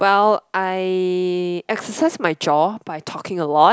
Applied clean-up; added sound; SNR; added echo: none; none; none; none.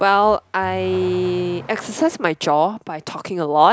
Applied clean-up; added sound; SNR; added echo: none; Accelerating, revving, vroom / Car; 19 dB; none.